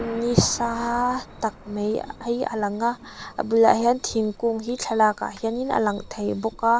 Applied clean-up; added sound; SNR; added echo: none; Thunder; 19 dB; none.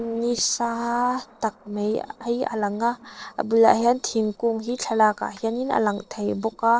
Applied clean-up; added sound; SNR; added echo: neural separator model SepFormer DNS4.